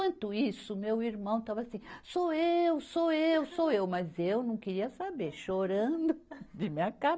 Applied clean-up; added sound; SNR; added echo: none; none; none; none.